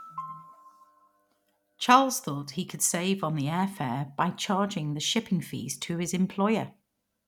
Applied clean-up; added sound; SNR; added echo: none; none; none; none.